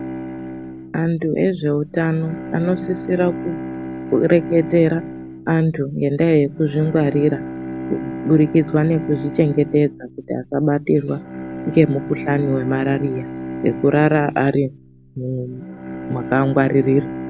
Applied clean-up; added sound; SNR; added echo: none; Bowed string instrument; 11 dB; none.